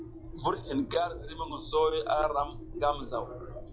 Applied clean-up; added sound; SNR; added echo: classical method log-MMSE.